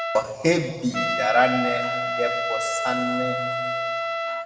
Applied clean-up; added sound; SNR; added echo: none; Trumpet; 1 dB; reverberation time 1.9 s.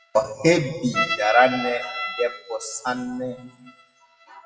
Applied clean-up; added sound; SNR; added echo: classical method WPE with log-MMSE.